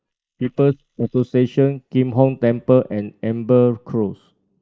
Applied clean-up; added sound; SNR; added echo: neural mask model Resemble Enhance denoiser.